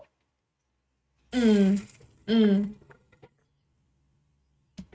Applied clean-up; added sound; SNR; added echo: neural mask model RNNoise.